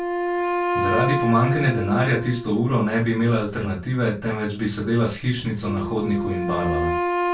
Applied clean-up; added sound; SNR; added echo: none; Wind instrument, woodwind instrument; 4 dB; reverberation time 0.2 s.